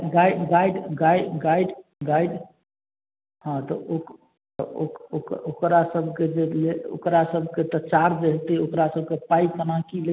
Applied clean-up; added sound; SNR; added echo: none; none; none; none.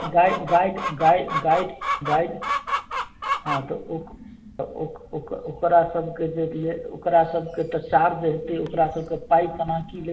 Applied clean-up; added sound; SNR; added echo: none; Chicken, rooster; 9 dB; reverberation time 0.2 s.